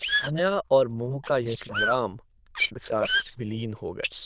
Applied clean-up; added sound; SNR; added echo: neural diffusion model UNIVERSE++.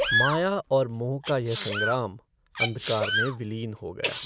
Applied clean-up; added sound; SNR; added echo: none; Sneeze; 2 dB; none.